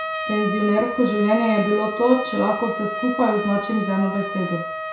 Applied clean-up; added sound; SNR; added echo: none; Trumpet; 7 dB; reverberation time 0.6 s.